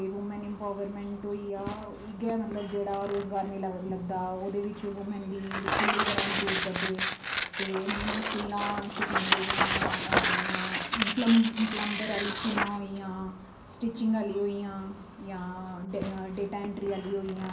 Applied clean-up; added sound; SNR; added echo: none; Tearing; 0 dB; reverberation time 0.6 s.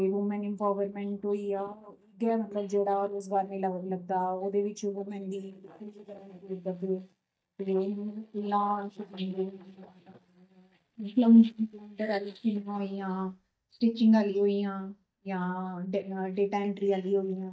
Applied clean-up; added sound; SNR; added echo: neural mask model DeepFilterNet 3.